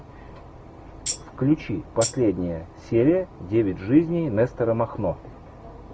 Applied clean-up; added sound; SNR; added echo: none; Tambourine; 10 dB; none.